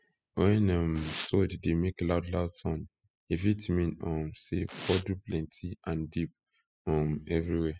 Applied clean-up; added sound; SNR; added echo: classical method spectral subtraction.